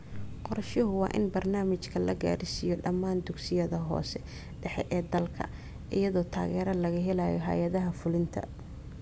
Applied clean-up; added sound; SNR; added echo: none; none; none; none.